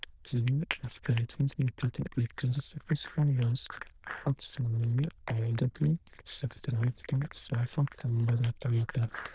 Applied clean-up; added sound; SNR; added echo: neural diffusion model UNIVERSE++.